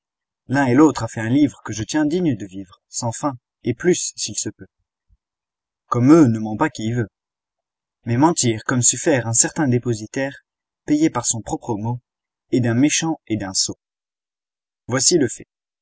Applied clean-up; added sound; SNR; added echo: none; none; none; none.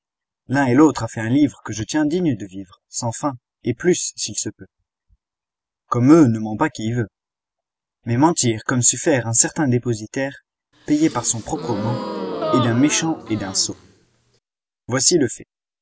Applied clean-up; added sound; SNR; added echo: none; Gasp; 8 dB; none.